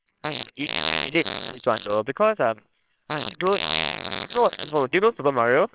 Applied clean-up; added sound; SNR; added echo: neural separator model SepFormer WHAMR!.